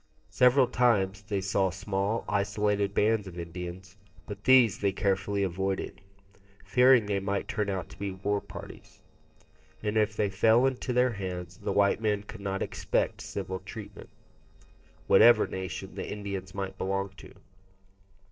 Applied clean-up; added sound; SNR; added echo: neural separator model SepFormer DNS4.